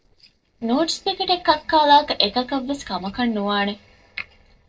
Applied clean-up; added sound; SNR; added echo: neural separator model SepFormer DNS4.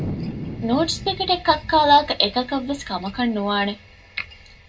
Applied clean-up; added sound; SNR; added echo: none; Thunder; 13 dB; reverberation time 0.2 s.